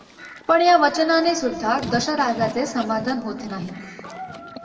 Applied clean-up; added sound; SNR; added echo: none; Livestock, farm animals, working animals; 16 dB; reverberation time 1.9 s.